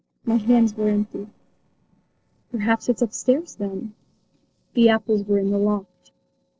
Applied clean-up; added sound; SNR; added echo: neural separator model SepFormer DNS4.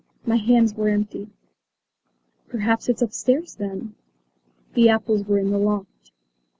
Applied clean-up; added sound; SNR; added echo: none; none; none; none.